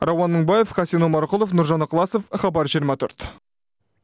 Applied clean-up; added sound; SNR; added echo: none; none; none; none.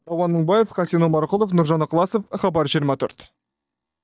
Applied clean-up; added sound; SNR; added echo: neural mask model DeepFilterNet 3.